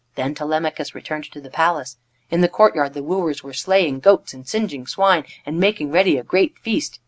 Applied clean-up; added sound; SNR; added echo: none; none; none; none.